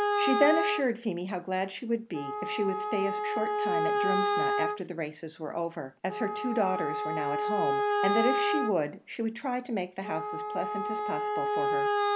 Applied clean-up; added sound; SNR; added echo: none; Wind instrument, woodwind instrument; -1 dB; none.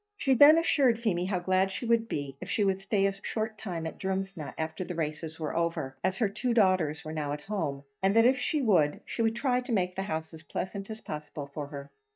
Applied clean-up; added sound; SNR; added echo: neural mask model DeepFilterNet 3.